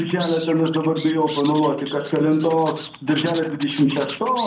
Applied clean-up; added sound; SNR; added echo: none; Animal; 13 dB; reverberation time 0.6 s.